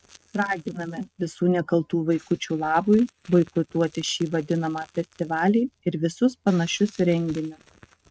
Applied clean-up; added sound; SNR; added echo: neural mask model RNNoise.